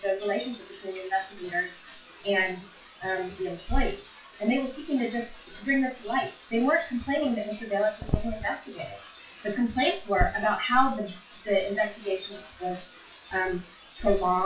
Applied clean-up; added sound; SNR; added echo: classical method WPE with log-MMSE.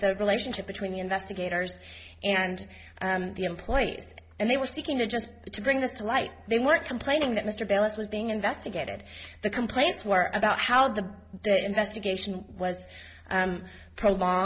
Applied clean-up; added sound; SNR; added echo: none; none; none; none.